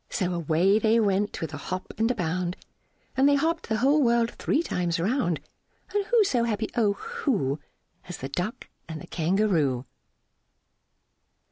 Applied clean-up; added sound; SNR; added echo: none; none; none; none.